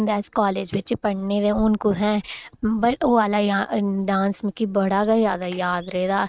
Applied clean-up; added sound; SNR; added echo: neural mask model RNNoise.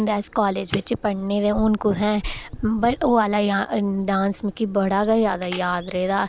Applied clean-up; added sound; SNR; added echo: none; Camera; 17 dB; none.